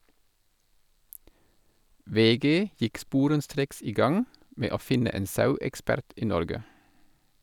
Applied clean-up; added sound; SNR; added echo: none; none; none; none.